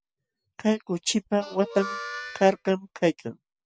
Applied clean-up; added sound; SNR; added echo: none; Harmonica; 12 dB; none.